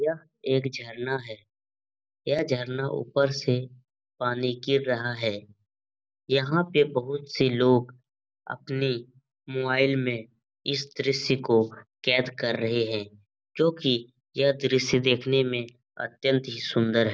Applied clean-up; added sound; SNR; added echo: none; none; none; none.